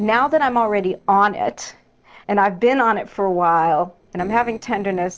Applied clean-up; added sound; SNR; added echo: neural separator model SepFormer DNS4.